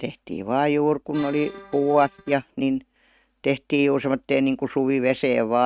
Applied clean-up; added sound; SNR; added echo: neural mask model RNNoise.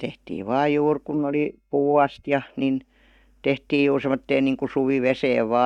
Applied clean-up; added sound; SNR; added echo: neural mask model DeepFilterNet 3.